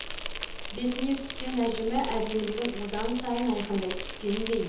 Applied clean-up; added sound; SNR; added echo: none; Insect; 5 dB; reverberation time 0.8 s.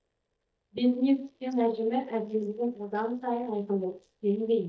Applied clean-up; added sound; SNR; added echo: neural mask model DeepFilterNet 3.